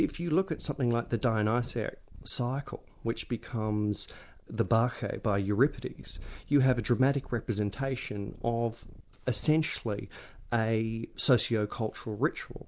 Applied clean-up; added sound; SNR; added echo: none; Purr; 19 dB; none.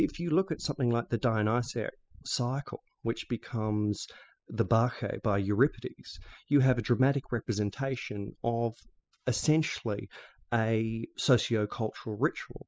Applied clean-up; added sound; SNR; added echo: classical method spectral subtraction.